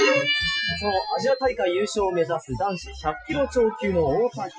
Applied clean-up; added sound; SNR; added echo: classical method Wiener filter.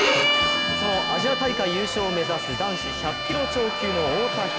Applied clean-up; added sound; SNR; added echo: none; Bowed string instrument; 0 dB; none.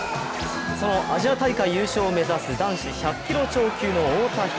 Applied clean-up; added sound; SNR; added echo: none; none; none; none.